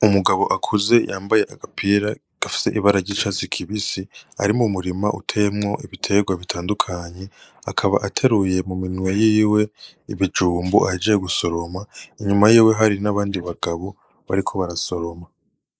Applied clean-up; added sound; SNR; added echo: neural mask model Resemble Enhance denoiser.